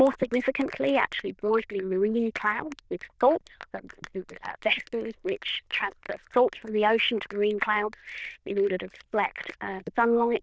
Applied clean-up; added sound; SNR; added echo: neural diffusion model UNIVERSE++.